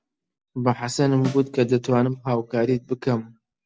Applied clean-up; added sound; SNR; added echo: none; Snare drum; 18 dB; none.